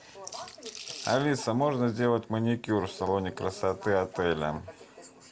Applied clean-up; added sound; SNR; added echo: none; Rattle / Rattle (instrument); 14 dB; none.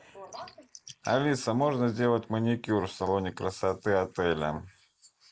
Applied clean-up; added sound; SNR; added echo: neural mask model Resemble Enhance denoiser.